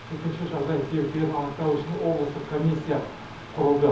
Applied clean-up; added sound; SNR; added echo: none; Mechanical fan; 16 dB; reverberation time 0.7 s.